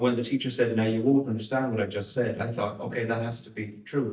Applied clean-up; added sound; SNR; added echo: neural mask model DeepFilterNet 3.